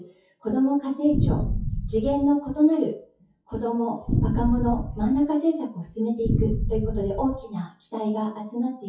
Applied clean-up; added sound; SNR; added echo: classical method WPE with log-MMSE.